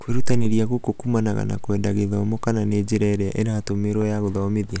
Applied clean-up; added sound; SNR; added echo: none; none; none; none.